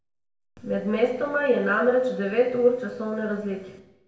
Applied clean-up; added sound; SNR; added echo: none; none; none; reverberation time 0.8 s.